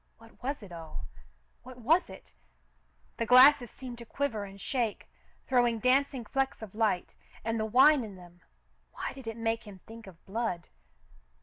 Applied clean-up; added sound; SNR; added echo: none; none; none; none.